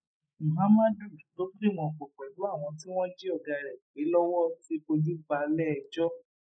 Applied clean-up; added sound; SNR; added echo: neural mask model Resemble Enhance denoiser.